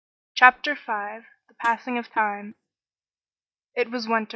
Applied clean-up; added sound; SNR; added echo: neural mask model DeepFilterNet 3.